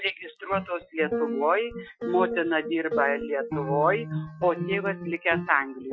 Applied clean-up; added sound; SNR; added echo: classical method Wiener filter.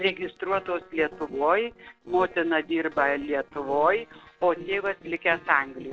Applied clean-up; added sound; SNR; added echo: neural separator model SepFormer DNS4.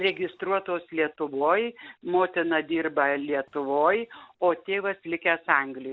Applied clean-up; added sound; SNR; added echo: none; none; none; none.